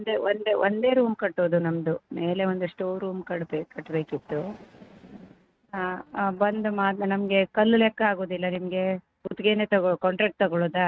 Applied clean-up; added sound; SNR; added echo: neural mask model RNNoise.